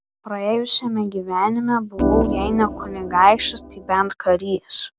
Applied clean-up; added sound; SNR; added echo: none; Organ; 4 dB; none.